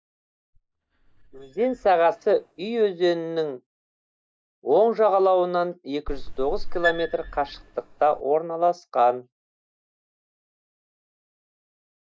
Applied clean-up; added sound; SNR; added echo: neural mask model DeepFilterNet 3.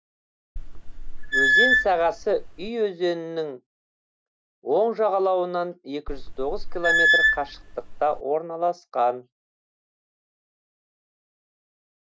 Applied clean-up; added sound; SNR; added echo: none; Squeak / Screech; -5 dB; none.